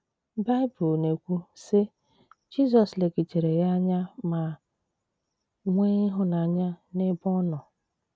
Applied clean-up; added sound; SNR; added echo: none; none; none; none.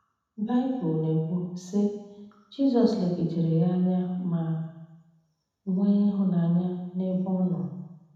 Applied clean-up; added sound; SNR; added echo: none; none; none; reverberation time 1.0 s.